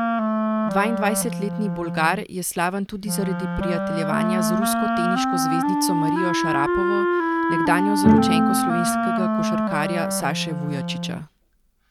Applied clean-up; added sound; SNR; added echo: none; Wind instrument, woodwind instrument + Bowed string instrument; -4 dB; none.